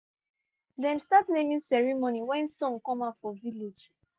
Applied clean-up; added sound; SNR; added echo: none; none; none; none.